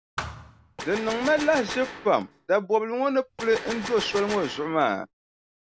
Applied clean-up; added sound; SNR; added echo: none; Thump, thud + Gunshot, gunfire; 10 dB; none.